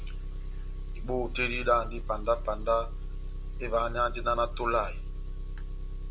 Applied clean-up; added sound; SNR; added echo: none; Engine; 3 dB; none.